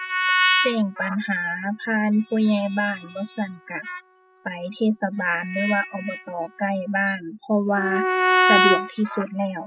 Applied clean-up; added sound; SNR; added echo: classical method spectral subtraction.